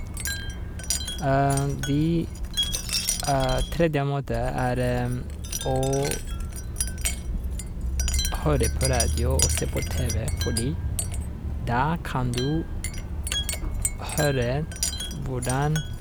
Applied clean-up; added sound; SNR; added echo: none; Wind chime; 0 dB; none.